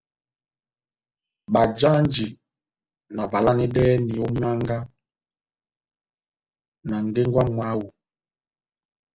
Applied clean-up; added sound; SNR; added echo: none; none; none; none.